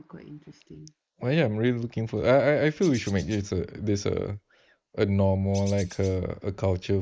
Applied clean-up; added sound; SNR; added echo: neural mask model Resemble Enhance denoiser.